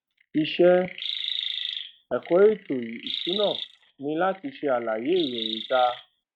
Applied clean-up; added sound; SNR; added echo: neural mask model RNNoise.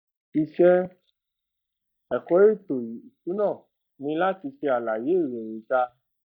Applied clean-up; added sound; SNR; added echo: neural mask model DeepFilterNet 3.